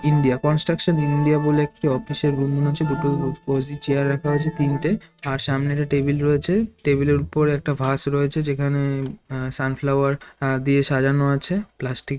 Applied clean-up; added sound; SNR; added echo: neural mask model RNNoise.